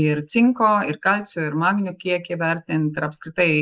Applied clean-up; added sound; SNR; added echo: neural mask model Resemble Enhance denoiser.